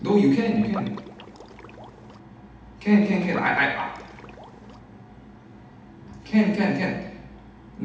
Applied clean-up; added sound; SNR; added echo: none; Liquid; 16 dB; reverberation time 0.8 s.